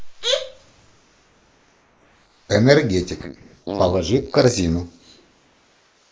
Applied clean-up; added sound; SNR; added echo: neural mask model Resemble Enhance denoiser.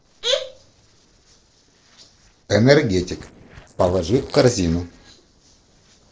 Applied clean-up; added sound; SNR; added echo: neural separator model SepFormer DNS4.